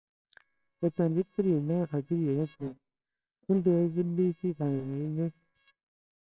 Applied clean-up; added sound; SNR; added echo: neural separator model SepFormer WHAMR!.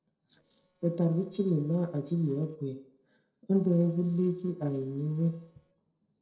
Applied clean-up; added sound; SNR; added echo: neural separator model SepFormer DNS4.